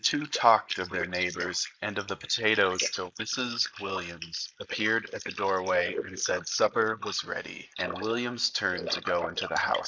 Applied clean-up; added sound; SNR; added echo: neural mask model Resemble Enhance denoiser.